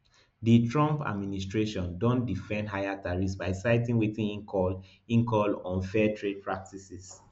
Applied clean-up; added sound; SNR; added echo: none; none; none; none.